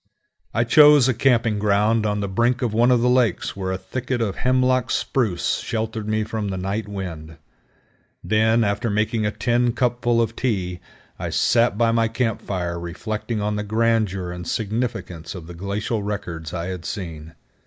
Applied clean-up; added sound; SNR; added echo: none; none; none; none.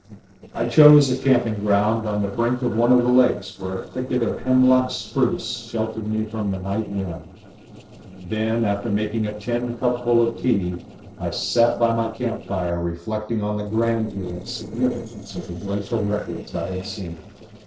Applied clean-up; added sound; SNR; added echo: neural separator model SepFormer DNS4.